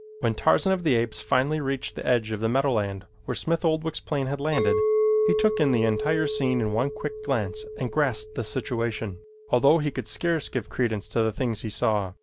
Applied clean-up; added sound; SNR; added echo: none; Chink, clink; 6 dB; none.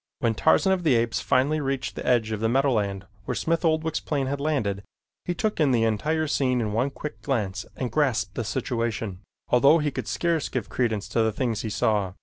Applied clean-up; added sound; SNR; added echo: none; none; none; none.